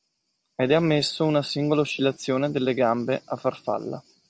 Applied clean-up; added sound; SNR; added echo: none; none; none; none.